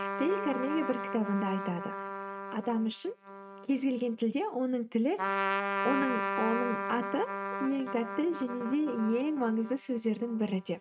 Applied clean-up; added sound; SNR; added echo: neural mask model RNNoise.